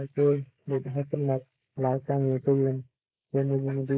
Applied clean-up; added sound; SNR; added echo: neural mask model Resemble Enhance denoiser.